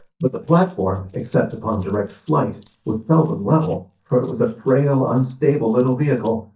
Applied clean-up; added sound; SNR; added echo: neural mask model DeepFilterNet 3.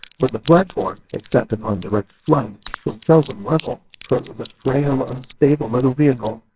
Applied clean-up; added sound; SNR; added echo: neural separator model SepFormer WHAMR!.